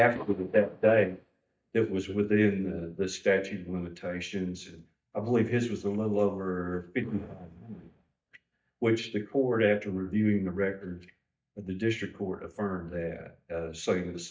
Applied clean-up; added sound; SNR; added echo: neural mask model DeepFilterNet 3.